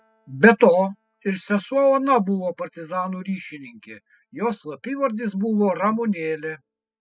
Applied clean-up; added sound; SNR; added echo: classical method spectral subtraction.